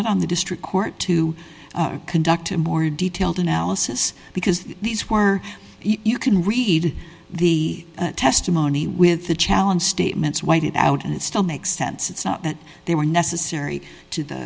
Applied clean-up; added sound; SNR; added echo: none; none; none; none.